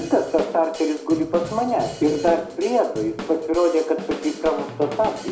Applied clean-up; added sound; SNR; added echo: none; Drum / Drum kit; 13 dB; reverberation time 0.4 s.